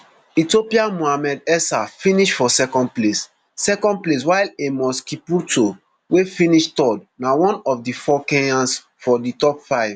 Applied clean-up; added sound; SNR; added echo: none; none; none; none.